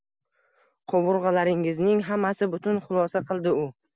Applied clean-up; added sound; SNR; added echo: none; none; none; none.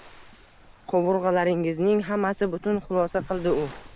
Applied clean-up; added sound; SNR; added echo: none; Waves, surf; 19 dB; none.